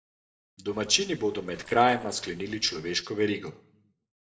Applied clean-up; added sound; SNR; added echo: neural separator model SepFormer DNS4.